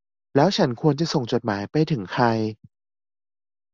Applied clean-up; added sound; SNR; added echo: none; none; none; none.